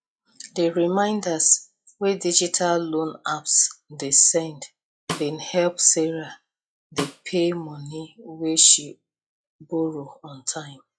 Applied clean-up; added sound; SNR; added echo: classical method log-MMSE.